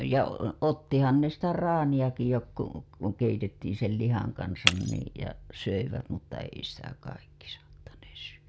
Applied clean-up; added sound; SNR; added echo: none; Shatter; 7 dB; none.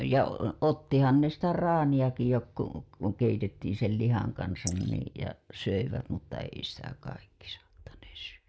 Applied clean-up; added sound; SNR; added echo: neural mask model Resemble Enhance denoiser.